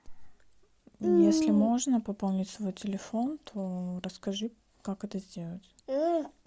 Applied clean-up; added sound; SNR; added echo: none; none; none; none.